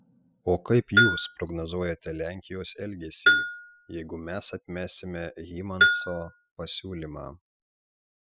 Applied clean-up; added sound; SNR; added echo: classical method spectral subtraction.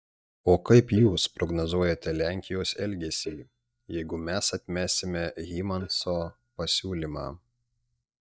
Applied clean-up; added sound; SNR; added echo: neural mask model DeepFilterNet 3.